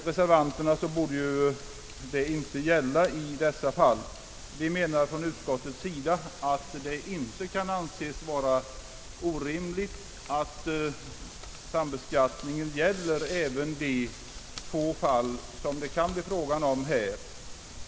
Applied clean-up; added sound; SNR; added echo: none; Hands; 17 dB; none.